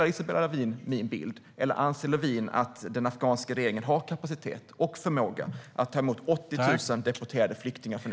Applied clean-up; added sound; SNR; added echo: none; none; none; none.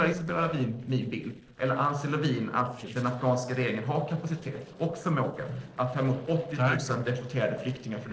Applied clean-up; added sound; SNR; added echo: neural separator model SepFormer DNS4.